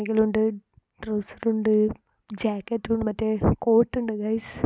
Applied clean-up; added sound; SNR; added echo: none; none; none; none.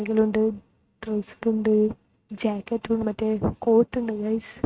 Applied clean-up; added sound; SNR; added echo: neural mask model RNNoise.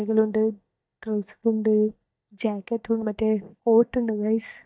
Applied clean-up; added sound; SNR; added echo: neural mask model DeepFilterNet 3.